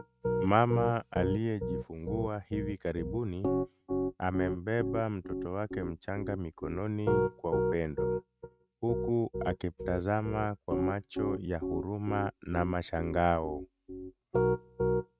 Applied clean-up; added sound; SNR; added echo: neural mask model RNNoise.